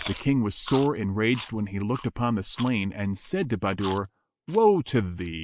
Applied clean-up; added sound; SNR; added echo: neural mask model Resemble Enhance denoiser.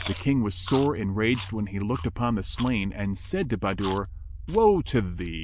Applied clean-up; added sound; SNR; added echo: none; Chewing, mastication; 15 dB; none.